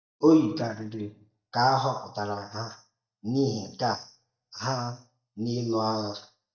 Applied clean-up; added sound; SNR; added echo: neural mask model DeepFilterNet 3.